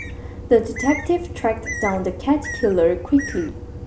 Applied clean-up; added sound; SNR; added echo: none; Bird; 13 dB; none.